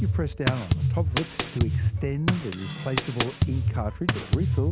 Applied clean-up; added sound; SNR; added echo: none; Drum kit; -4 dB; none.